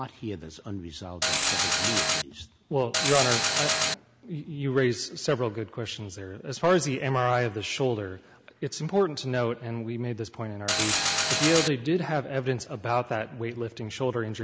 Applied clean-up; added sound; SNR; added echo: none; Mechanisms; -4 dB; none.